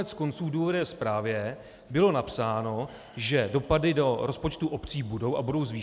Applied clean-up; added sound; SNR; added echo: none; none; none; none.